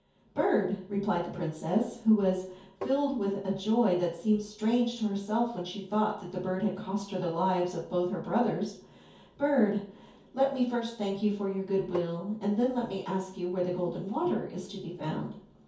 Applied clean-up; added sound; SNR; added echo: none; Tap; 10 dB; reverberation time 0.6 s.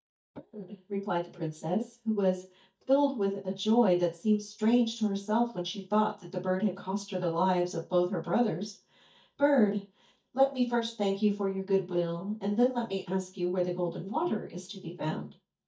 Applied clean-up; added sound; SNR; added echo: neural mask model DeepFilterNet 3.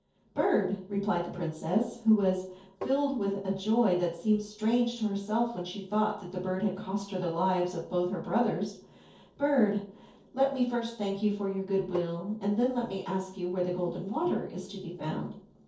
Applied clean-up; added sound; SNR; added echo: neural separator model SepFormer DNS4.